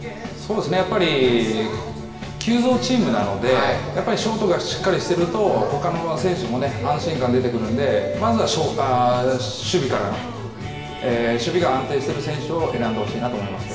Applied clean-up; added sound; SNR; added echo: none; none; none; reverberation time 1.1 s.